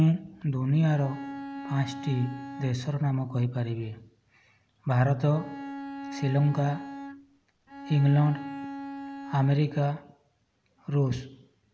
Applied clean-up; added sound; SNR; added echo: none; Bowed string instrument; 11 dB; none.